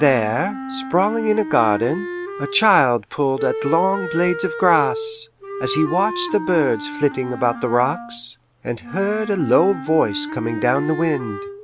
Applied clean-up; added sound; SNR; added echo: none; Wind instrument, woodwind instrument; 9 dB; none.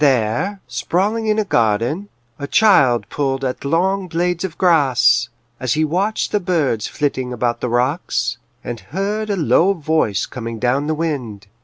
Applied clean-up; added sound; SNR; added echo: none; none; none; none.